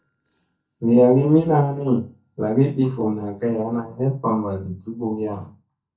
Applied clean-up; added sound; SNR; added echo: neural mask model DeepFilterNet 3.